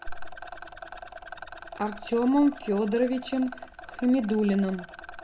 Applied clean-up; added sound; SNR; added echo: none; Rattle; 15 dB; none.